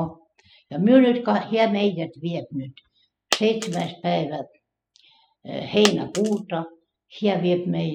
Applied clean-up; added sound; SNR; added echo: classical method spectral subtraction.